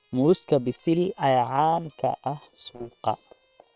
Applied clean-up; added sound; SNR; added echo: neural separator model SepFormer WHAM!.